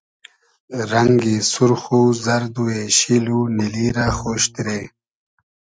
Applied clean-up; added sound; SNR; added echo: neural mask model RNNoise.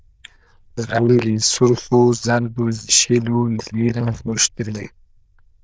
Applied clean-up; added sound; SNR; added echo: neural diffusion model UNIVERSE++.